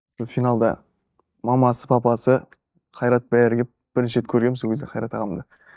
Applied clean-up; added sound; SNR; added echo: neural mask model DeepFilterNet 3.